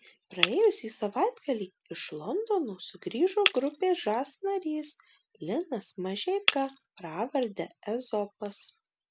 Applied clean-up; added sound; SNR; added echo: none; Shatter; 7 dB; none.